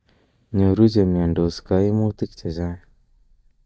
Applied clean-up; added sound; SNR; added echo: neural mask model DeepFilterNet 3.